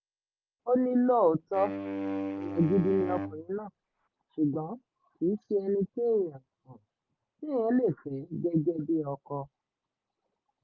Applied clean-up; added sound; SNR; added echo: none; Wind instrument, woodwind instrument; 6 dB; none.